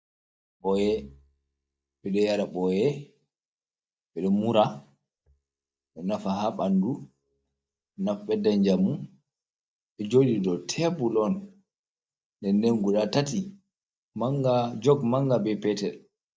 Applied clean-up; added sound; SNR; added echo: neural mask model DeepFilterNet 3.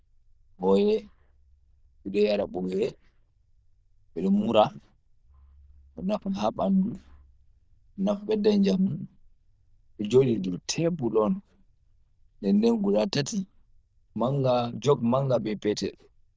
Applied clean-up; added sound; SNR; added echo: neural diffusion model UNIVERSE++.